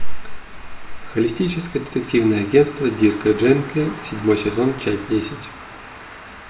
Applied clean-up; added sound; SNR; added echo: none; Traffic noise, roadway noise; 18 dB; reverberation time 0.9 s.